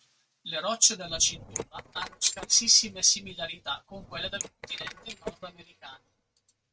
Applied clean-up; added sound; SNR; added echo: neural mask model RNNoise.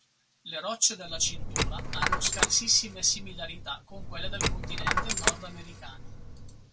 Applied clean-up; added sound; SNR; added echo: none; Coin (dropping); -2 dB; none.